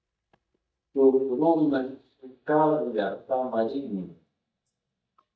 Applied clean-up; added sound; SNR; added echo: neural mask model DeepFilterNet 3.